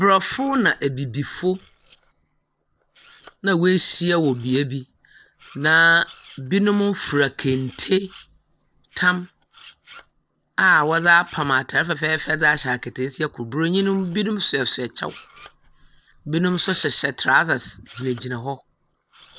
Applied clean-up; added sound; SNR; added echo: neural separator model SepFormer DNS4.